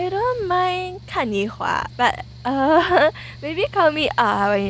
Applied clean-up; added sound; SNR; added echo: none; Mechanical fan; 19 dB; none.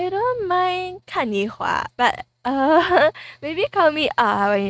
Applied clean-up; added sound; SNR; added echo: neural mask model RNNoise.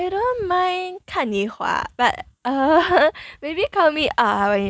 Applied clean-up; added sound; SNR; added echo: none; none; none; none.